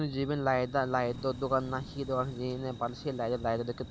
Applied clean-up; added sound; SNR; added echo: none; Waves, surf / Wind; 15 dB; none.